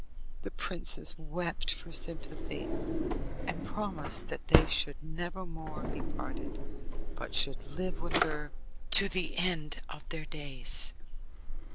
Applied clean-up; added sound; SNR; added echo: none; Drawer open or close; -4 dB; none.